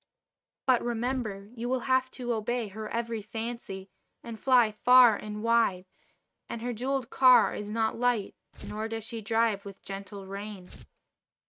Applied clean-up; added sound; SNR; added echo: neural mask model RNNoise.